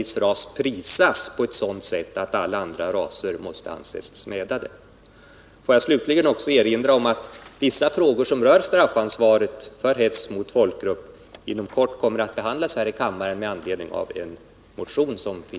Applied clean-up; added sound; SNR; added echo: none; none; none; none.